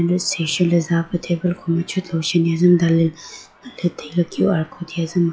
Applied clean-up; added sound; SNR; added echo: classical method log-MMSE.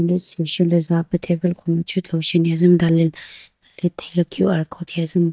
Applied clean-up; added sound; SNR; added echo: neural mask model DeepFilterNet 3.